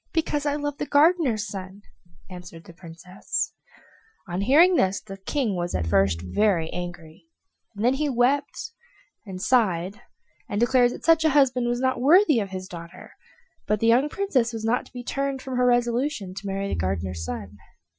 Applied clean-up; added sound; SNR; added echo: classical method Wiener filter.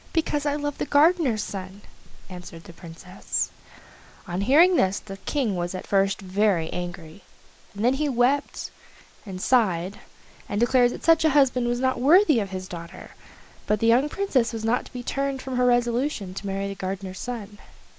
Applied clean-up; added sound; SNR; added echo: neural mask model Resemble Enhance denoiser.